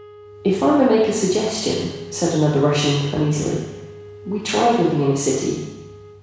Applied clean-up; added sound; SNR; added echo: none; Wind instrument, woodwind instrument; 20 dB; reverberation time 1.1 s.